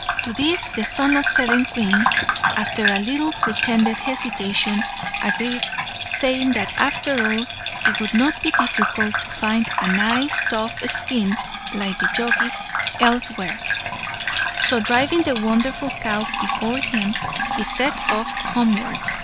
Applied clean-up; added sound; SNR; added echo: none; Bathtub (filling or washing) / Gurgling; 2 dB; none.